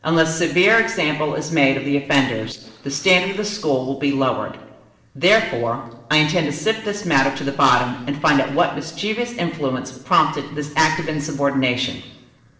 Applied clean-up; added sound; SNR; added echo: neural separator model SepFormer DNS4.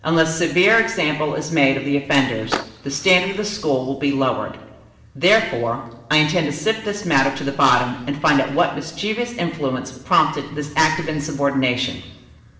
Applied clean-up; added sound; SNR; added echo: none; Skateboard; 10 dB; reverberation time 0.8 s.